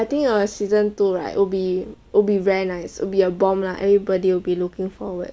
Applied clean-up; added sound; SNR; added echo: none; none; none; none.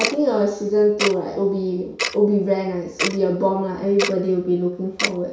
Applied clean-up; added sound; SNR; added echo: none; Tick-tock; 9 dB; reverberation time 0.6 s.